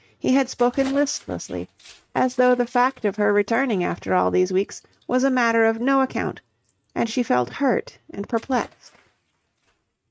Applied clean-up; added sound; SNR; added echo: neural mask model RNNoise.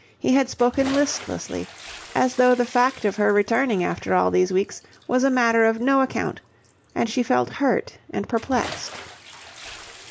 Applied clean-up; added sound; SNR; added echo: none; Bathtub (filling or washing) / Splash, splatter; 19 dB; none.